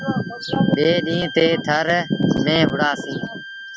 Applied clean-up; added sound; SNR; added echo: none; Wind instrument, woodwind instrument; 15 dB; none.